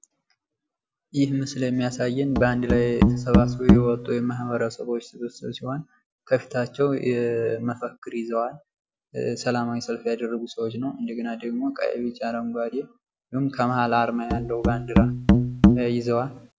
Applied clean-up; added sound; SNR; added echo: none; Musical instrument; -4 dB; none.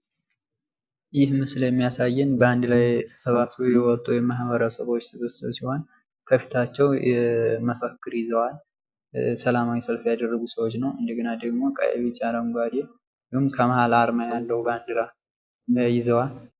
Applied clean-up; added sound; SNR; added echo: neural mask model Resemble Enhance denoiser.